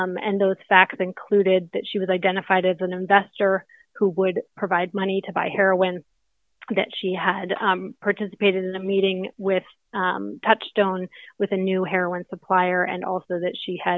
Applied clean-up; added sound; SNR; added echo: none; none; none; none.